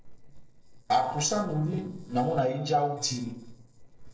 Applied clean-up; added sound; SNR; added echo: neural separator model SepFormer DNS4.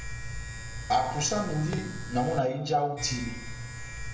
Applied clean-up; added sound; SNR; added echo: none; Domestic sounds, home sounds; 7 dB; reverberation time 0.9 s.